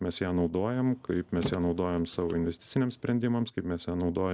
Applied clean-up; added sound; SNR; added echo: none; Car; 15 dB; none.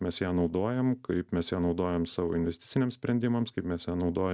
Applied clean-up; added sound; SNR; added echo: none; none; none; none.